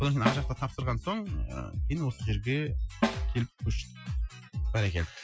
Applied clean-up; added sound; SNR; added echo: classical method Wiener filter.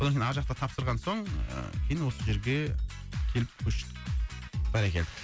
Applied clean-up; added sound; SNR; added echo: none; none; none; none.